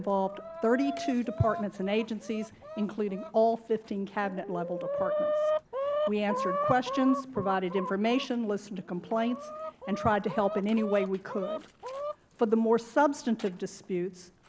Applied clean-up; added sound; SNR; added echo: none; Chicken, rooster; 6 dB; none.